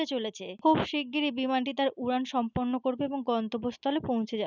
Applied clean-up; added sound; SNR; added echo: none; none; none; none.